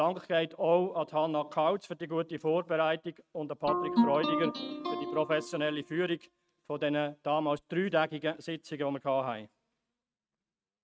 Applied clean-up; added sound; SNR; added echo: neural mask model RNNoise.